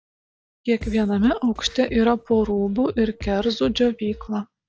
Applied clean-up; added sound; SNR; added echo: neural mask model DeepFilterNet 3.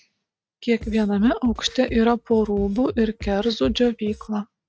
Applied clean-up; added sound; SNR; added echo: neural mask model RNNoise.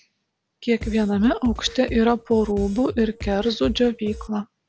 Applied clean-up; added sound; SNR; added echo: none; Drum kit; 12 dB; none.